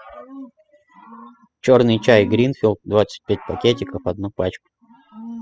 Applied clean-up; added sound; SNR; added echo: classical method spectral subtraction.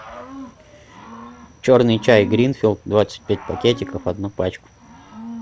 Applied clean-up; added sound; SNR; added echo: none; Cricket / Growling; 16 dB; none.